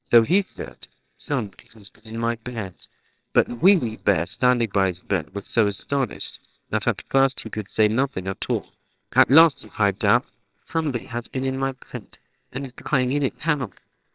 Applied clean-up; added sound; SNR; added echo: neural separator model SepFormer WHAMR!.